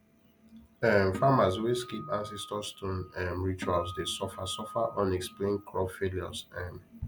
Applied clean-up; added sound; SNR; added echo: none; Acoustic guitar; 14 dB; none.